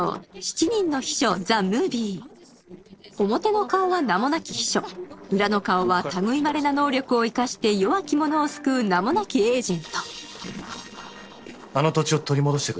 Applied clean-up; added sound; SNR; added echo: neural separator model SepFormer DNS4.